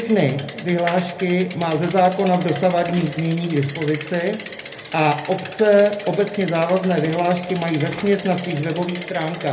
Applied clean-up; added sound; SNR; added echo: none; Bicycle; 9 dB; reverberation time 0.3 s.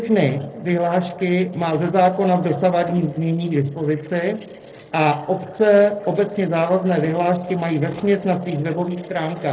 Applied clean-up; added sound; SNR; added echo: neural separator model SepFormer DNS4.